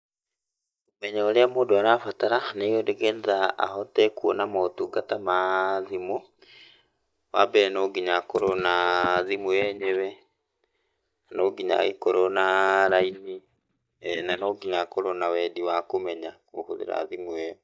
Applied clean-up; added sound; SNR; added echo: neural mask model DeepFilterNet 3.